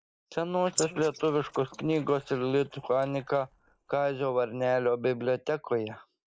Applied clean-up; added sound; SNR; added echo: neural mask model Resemble Enhance denoiser.